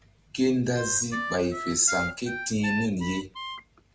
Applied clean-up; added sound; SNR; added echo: none; Harmonica; 7 dB; none.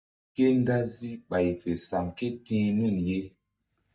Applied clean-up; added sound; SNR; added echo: neural mask model DeepFilterNet 3.